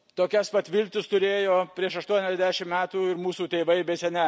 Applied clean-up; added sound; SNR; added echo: none; none; none; none.